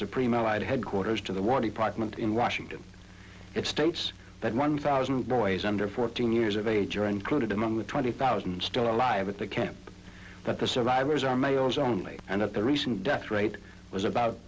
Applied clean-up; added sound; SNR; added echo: none; none; none; none.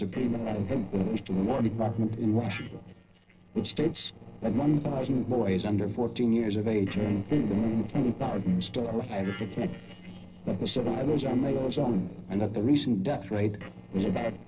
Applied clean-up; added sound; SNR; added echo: neural separator model SepFormer DNS4.